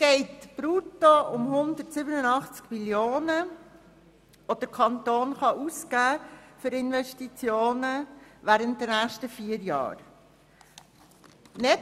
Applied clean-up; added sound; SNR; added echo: none; none; none; none.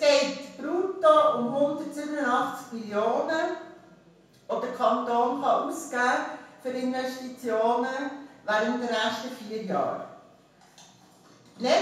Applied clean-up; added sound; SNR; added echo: none; none; none; reverberation time 0.7 s.